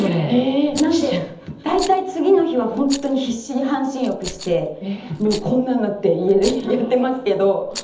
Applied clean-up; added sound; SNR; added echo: none; Rattle; 18 dB; reverberation time 1.2 s.